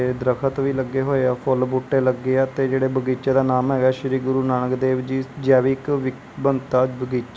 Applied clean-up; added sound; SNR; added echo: none; none; none; none.